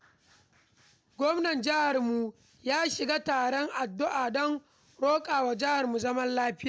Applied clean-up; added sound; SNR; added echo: none; none; none; none.